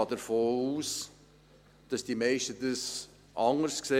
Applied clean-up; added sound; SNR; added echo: none; none; none; none.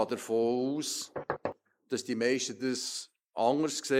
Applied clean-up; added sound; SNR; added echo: neural mask model Resemble Enhance denoiser.